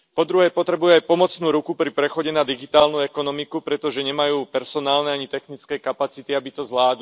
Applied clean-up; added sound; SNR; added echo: none; none; none; none.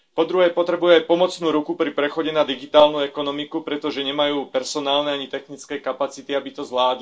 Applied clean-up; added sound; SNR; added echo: none; none; none; reverberation time 0.2 s.